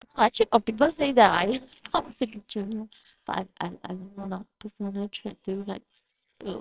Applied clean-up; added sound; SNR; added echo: neural separator model SepFormer WHAMR!.